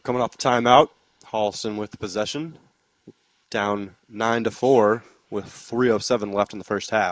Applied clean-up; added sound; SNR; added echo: neural mask model Resemble Enhance denoiser.